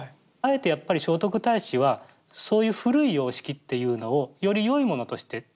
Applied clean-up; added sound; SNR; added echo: none; none; none; none.